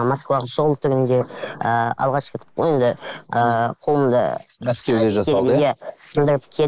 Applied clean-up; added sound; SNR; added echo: neural mask model Resemble Enhance denoiser.